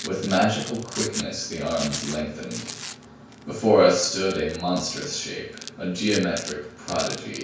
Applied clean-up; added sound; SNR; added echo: none; Domestic sounds, home sounds; 12 dB; reverberation time 0.5 s.